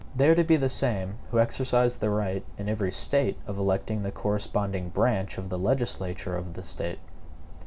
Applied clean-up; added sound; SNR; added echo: none; none; none; none.